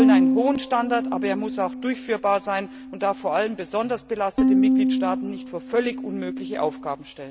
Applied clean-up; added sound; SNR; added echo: none; Bowed string instrument; -2 dB; none.